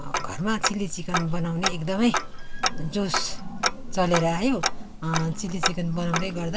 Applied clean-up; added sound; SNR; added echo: none; Tick-tock; 1 dB; none.